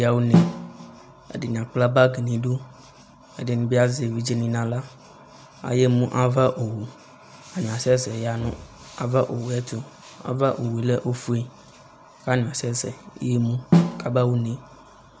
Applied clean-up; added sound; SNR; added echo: none; Snare drum; -2 dB; none.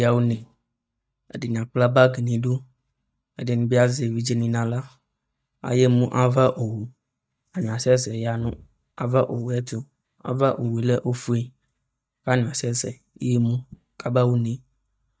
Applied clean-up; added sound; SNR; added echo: neural mask model DeepFilterNet 3.